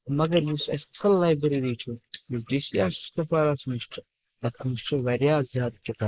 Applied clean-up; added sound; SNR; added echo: neural mask model Resemble Enhance denoiser.